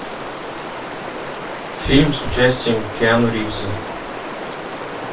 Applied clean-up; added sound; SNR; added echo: none; Stream; 7 dB; reverberation time 0.2 s.